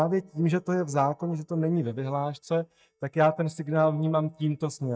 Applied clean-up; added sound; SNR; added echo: neural mask model DeepFilterNet 3.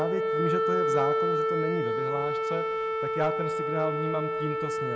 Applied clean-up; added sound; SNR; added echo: none; Wind instrument, woodwind instrument; -5 dB; none.